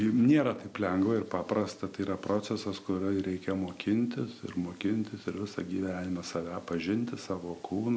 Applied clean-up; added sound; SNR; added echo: none; none; none; none.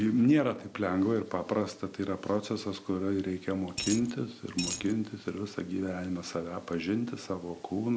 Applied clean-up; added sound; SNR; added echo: none; Coin (dropping); 5 dB; none.